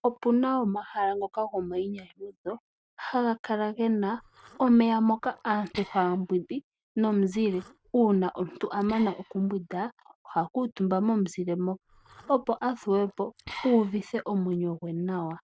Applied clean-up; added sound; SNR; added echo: neural mask model RNNoise.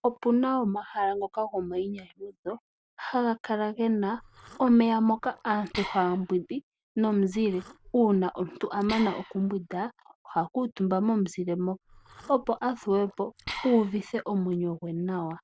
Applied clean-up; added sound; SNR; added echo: none; Liquid; 16 dB; none.